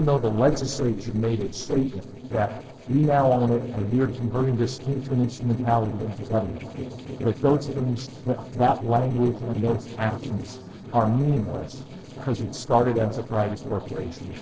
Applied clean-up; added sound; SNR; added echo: neural separator model SepFormer DNS4.